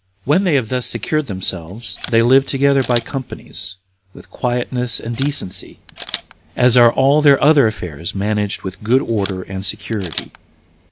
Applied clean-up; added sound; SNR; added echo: none; Camera; 18 dB; none.